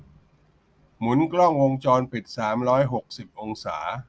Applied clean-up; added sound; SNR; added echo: none; none; none; none.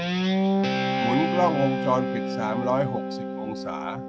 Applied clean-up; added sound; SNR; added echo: none; Guitar; -2 dB; none.